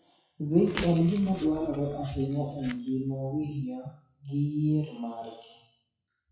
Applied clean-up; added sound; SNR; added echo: classical method WPE with log-MMSE.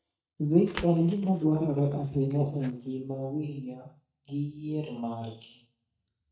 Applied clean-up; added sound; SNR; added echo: neural mask model DeepFilterNet 3.